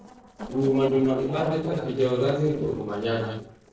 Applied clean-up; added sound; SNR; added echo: neural separator model SepFormer DNS4.